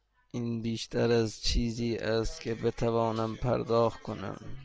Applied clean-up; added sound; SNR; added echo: none; none; none; none.